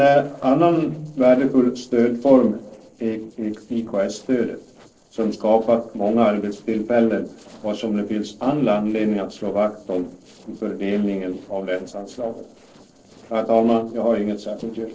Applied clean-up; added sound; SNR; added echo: neural separator model SepFormer DNS4.